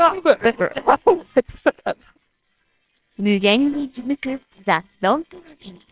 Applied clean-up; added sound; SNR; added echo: neural separator model SepFormer WHAMR!.